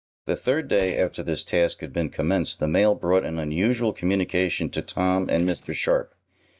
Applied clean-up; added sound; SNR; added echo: neural mask model DeepFilterNet 3.